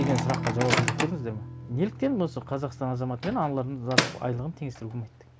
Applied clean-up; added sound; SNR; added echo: none; Microwave oven + Strum; 2 dB; none.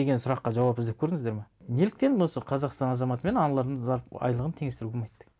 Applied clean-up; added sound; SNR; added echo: none; none; none; none.